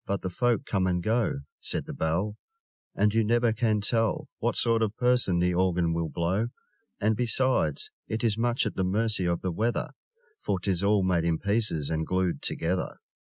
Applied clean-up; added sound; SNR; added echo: none; none; none; none.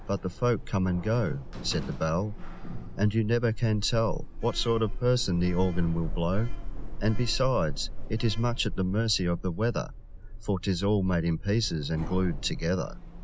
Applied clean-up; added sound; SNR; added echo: none; Sliding door; 5 dB; none.